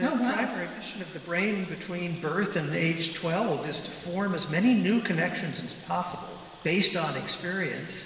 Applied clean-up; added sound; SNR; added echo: none; Water tap, faucet; 19 dB; reverberation time 2.1 s.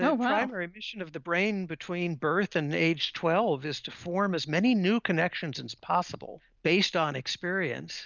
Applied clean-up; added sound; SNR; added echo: none; none; none; none.